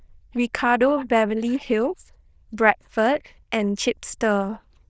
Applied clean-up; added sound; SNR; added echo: neural diffusion model UNIVERSE++.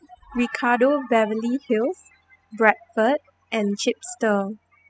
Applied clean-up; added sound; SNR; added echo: classical method spectral subtraction.